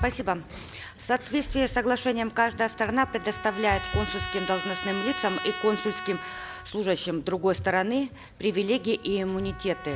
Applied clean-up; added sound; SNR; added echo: none; Trumpet; 12 dB; none.